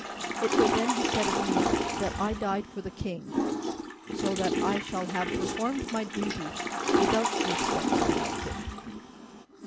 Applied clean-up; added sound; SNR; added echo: none; Toilet flush / Water; -4 dB; none.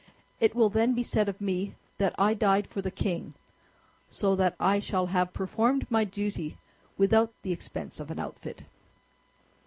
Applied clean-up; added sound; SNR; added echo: none; none; none; none.